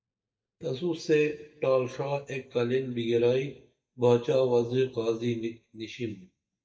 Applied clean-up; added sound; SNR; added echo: neural mask model DeepFilterNet 3.